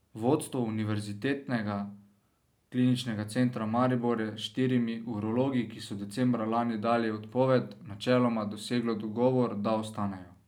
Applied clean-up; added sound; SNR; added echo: none; none; none; none.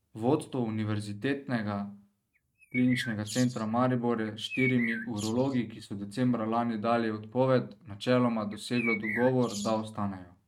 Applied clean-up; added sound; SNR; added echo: neural mask model RNNoise.